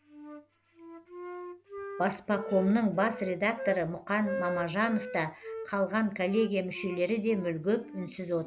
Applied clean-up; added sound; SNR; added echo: none; Wind instrument, woodwind instrument; 11 dB; none.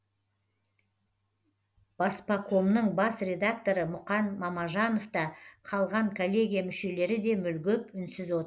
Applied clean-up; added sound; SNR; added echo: none; none; none; none.